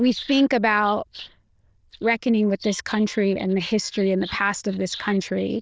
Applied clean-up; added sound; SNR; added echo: neural diffusion model UNIVERSE++.